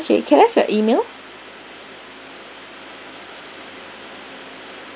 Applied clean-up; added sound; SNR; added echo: none; none; none; none.